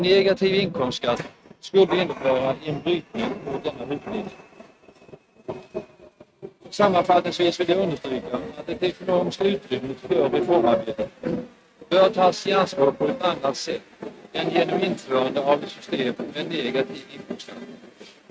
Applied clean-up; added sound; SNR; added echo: neural mask model RNNoise.